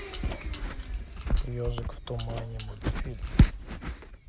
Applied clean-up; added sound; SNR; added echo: none; Domestic sounds, home sounds + Keys jangling; 18 dB; none.